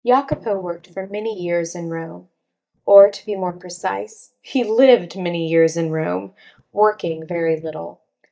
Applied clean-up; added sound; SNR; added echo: neural mask model DeepFilterNet 3.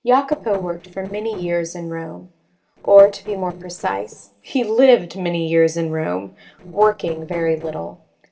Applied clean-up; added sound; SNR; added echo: neural separator model SepFormer DNS4.